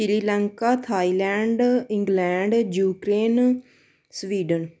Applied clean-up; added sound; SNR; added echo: none; none; none; none.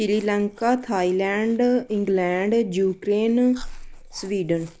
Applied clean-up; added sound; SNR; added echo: none; Chewing, mastication; 20 dB; none.